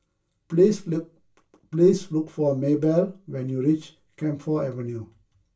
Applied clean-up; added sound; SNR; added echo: none; none; none; reverberation time 0.2 s.